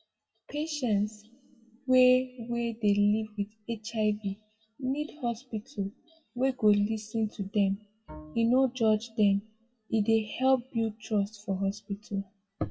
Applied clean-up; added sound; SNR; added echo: classical method WPE with log-MMSE.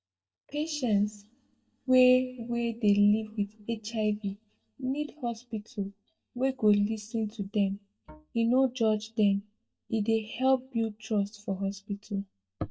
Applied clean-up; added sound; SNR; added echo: neural mask model DeepFilterNet 3.